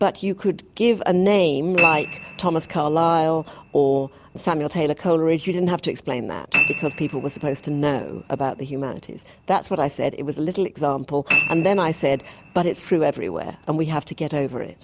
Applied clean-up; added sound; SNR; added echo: none; Piano; 9 dB; none.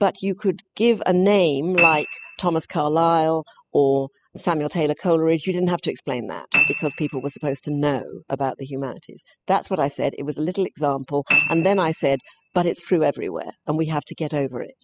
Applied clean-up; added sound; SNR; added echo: classical method spectral subtraction.